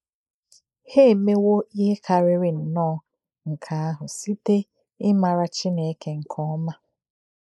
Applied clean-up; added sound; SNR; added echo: neural mask model Resemble Enhance denoiser.